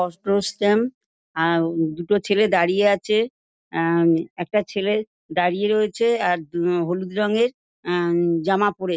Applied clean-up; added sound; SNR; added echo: none; none; none; none.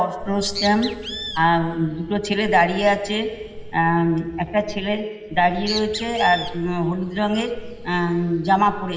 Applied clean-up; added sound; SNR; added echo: none; Bird; 13 dB; reverberation time 2.2 s.